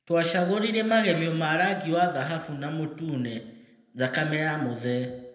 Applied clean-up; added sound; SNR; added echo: none; none; none; reverberation time 0.6 s.